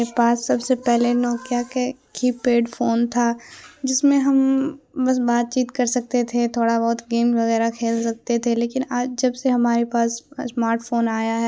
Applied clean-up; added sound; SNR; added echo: none; none; none; none.